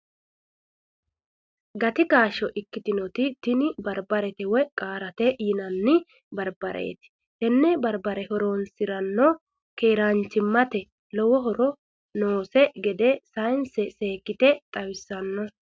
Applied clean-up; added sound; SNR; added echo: none; none; none; none.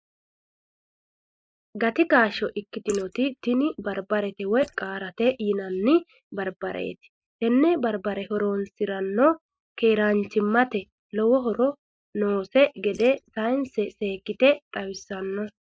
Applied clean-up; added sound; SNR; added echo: neural mask model Resemble Enhance denoiser.